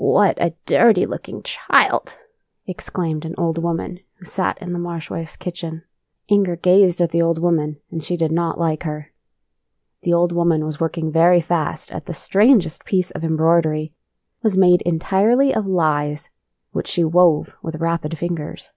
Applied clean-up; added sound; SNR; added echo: none; none; none; none.